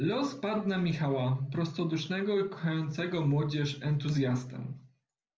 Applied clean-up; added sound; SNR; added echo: none; none; none; none.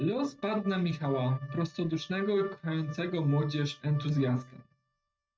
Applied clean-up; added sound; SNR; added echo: neural mask model RNNoise.